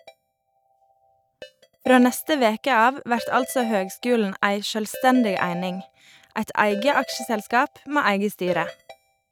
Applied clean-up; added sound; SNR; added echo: neural mask model RNNoise.